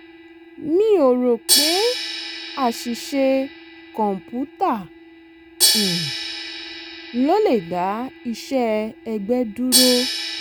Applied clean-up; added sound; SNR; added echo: none; Crash cymbal; 3 dB; none.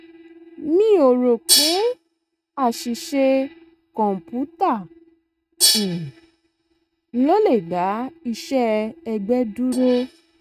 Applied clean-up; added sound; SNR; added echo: neural mask model RNNoise.